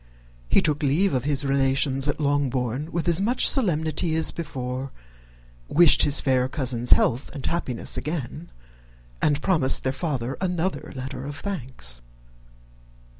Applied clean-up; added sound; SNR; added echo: none; none; none; none.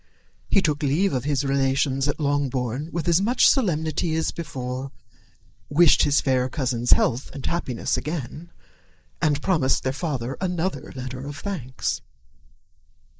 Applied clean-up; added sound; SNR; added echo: neural mask model Resemble Enhance denoiser.